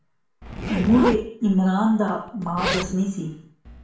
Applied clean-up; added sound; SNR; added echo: none; Zipper (clothing); 8 dB; reverberation time 0.5 s.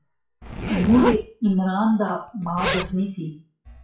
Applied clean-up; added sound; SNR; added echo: classical method WPE with log-MMSE.